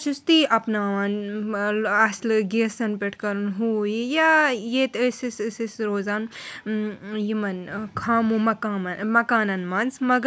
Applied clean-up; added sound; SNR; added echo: none; none; none; none.